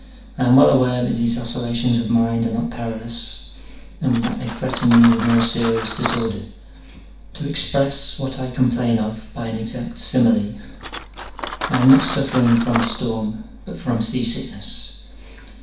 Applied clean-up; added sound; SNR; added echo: none; Cutlery, silverware; 13 dB; reverberation time 0.6 s.